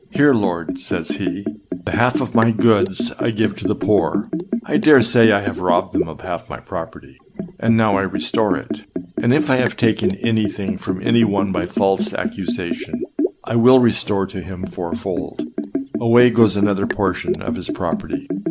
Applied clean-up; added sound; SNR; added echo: none; Liquid; 6 dB; none.